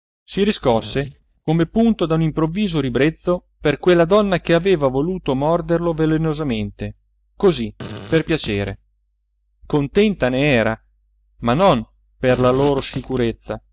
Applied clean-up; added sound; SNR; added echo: neural mask model DeepFilterNet 3.